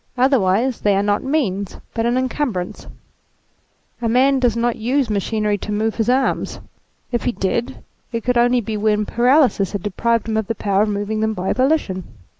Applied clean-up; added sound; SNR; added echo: none; none; none; none.